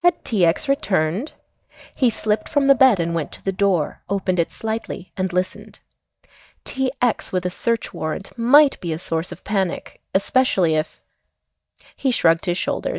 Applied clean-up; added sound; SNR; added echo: neural mask model DeepFilterNet 3.